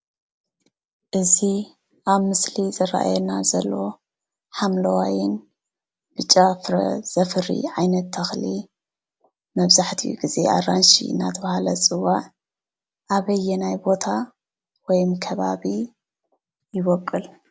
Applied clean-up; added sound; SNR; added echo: none; none; none; none.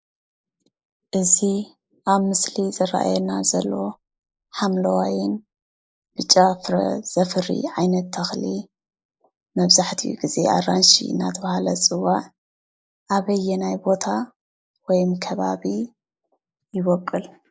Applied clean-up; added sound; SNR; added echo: neural mask model Resemble Enhance denoiser.